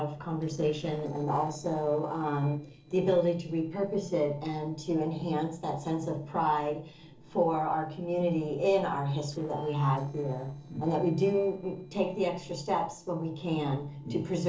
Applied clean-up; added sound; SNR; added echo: neural separator model SepFormer DNS4.